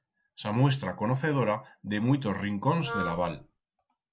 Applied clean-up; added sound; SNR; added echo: none; Wind instrument, woodwind instrument; 7 dB; none.